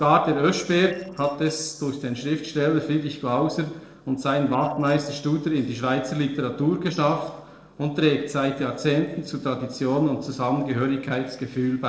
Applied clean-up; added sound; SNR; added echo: neural separator model SepFormer DNS4.